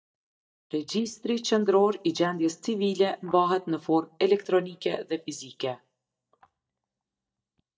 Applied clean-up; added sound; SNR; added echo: neural mask model DeepFilterNet 3.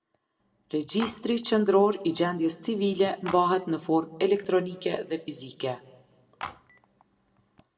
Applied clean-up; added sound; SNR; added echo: none; Telephone; 18 dB; reverberation time 0.8 s.